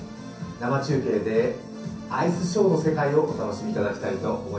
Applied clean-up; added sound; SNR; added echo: none; none; none; reverberation time 0.6 s.